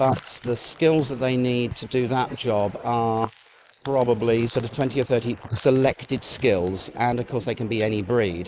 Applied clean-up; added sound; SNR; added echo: neural mask model Resemble Enhance denoiser.